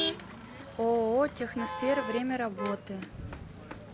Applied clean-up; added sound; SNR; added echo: none; Motor vehicle (road); 7 dB; none.